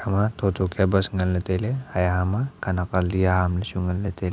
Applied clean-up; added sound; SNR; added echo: none; none; none; none.